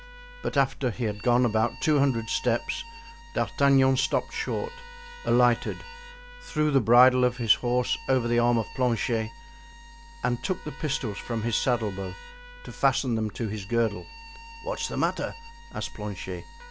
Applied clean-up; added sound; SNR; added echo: none; Bowed string instrument + Trumpet; 20 dB; none.